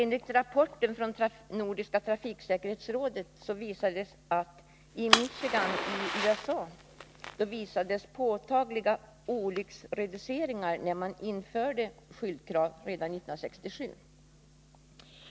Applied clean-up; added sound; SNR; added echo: none; Fire; 0 dB; none.